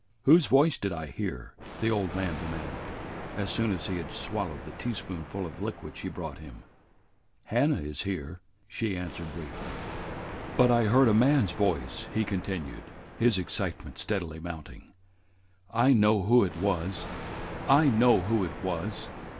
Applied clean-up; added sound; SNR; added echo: none; Thunder; 12 dB; none.